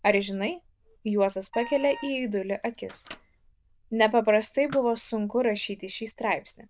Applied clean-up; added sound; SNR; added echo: neural diffusion model UNIVERSE++.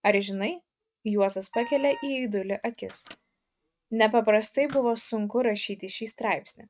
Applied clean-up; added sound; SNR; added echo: neural mask model RNNoise.